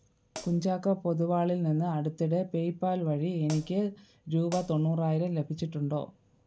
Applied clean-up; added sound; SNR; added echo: none; Hi-hat; 16 dB; none.